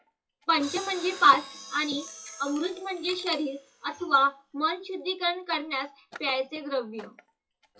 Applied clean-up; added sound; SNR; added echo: classical method WPE with log-MMSE.